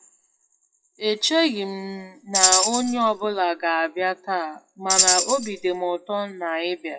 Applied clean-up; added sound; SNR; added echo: classical method WPE with log-MMSE.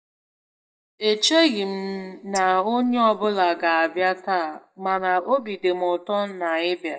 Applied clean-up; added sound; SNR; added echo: neural mask model DeepFilterNet 3.